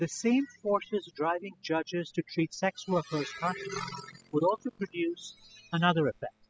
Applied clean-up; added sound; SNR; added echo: classical method spectral subtraction.